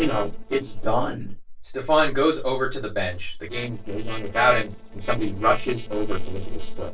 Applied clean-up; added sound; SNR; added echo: neural separator model SepFormer DNS4.